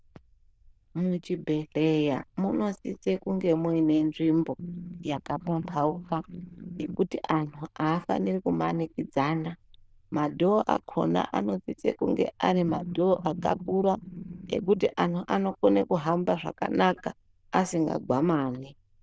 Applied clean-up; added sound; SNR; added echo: neural diffusion model UNIVERSE++.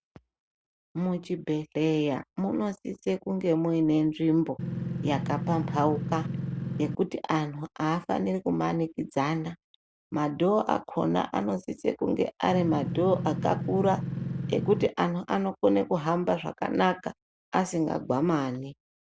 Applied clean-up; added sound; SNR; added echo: none; Engine; 4 dB; none.